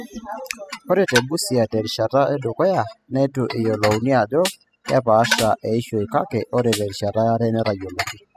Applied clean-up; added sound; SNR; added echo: classical method spectral subtraction.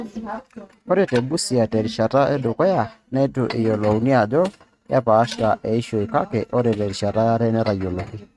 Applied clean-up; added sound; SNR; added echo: neural mask model RNNoise.